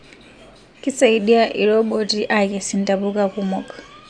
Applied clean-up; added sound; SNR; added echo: none; none; none; none.